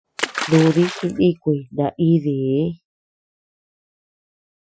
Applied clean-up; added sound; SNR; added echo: classical method Wiener filter.